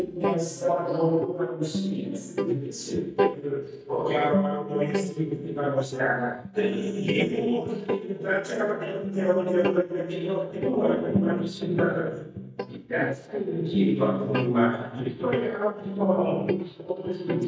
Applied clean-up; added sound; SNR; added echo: neural mask model DeepFilterNet 3.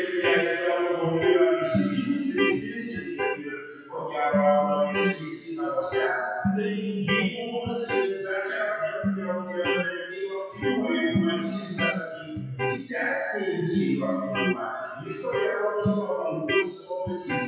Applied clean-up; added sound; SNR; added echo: classical method WPE with log-MMSE.